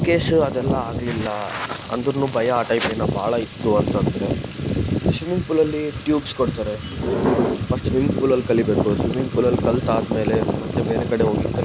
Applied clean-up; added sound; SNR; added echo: none; Fill (with liquid) / Trickle, dribble / Sink (filling or washing); 19 dB; none.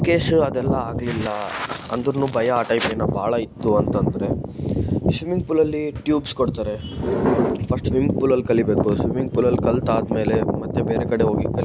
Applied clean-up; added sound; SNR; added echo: none; none; none; none.